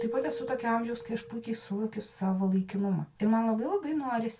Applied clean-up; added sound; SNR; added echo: none; Keyboard (musical); 12 dB; reverberation time 0.2 s.